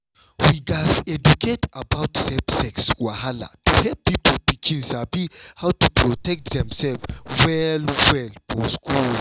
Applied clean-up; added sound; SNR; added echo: none; Raindrop / Drip; 12 dB; none.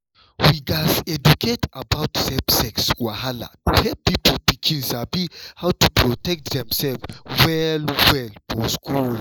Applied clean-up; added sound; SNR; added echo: neural mask model Resemble Enhance denoiser.